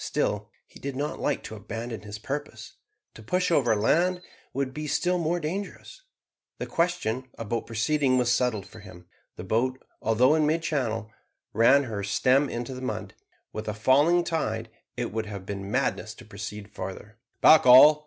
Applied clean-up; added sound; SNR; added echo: none; Bird; 18 dB; none.